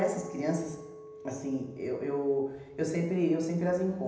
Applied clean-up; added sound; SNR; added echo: none; Chink, clink; 17 dB; reverberation time 0.9 s.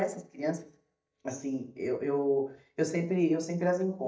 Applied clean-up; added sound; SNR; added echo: neural mask model DeepFilterNet 3.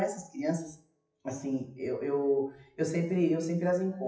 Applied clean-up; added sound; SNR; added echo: classical method WPE with log-MMSE.